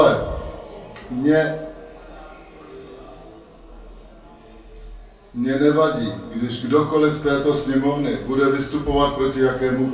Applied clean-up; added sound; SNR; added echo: none; none; none; reverberation time 0.3 s.